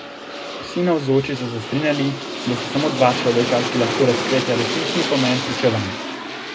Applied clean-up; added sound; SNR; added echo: none; Aircraft; 4 dB; reverberation time 0.2 s.